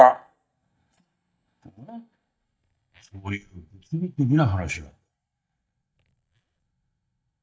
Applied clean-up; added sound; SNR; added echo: neural mask model DeepFilterNet 3.